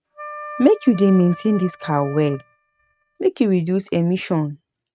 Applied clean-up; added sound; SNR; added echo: neural mask model RNNoise.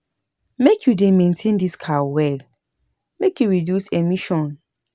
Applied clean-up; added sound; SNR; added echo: none; none; none; none.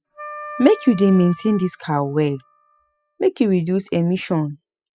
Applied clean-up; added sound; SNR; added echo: classical method spectral subtraction.